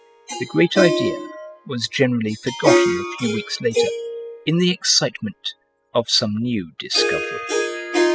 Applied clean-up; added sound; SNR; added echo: classical method spectral subtraction.